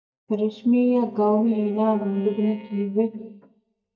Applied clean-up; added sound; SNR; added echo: neural mask model DeepFilterNet 3.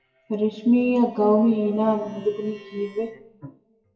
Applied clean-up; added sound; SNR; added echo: classical method WPE with log-MMSE.